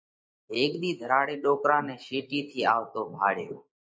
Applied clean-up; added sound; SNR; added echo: neural mask model Resemble Enhance denoiser.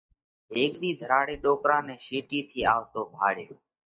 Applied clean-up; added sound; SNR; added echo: neural mask model DeepFilterNet 3.